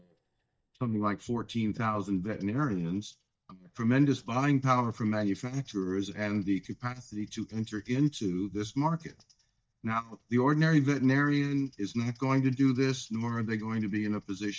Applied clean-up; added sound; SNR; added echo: neural mask model DeepFilterNet 3.